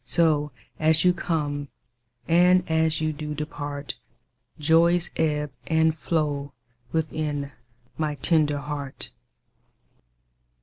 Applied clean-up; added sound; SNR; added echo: none; none; none; none.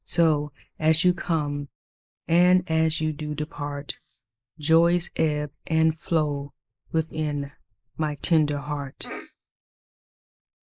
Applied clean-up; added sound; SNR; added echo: neural mask model Resemble Enhance denoiser.